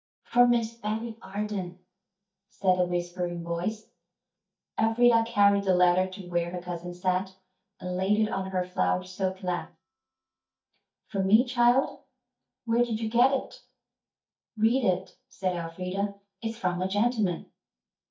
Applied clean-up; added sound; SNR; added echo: neural mask model DeepFilterNet 3.